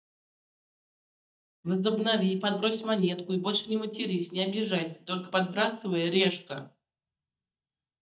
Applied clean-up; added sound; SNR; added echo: neural mask model DeepFilterNet 3.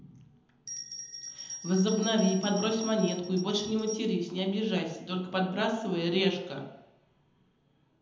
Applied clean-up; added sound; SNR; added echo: none; Bell; 12 dB; reverberation time 0.9 s.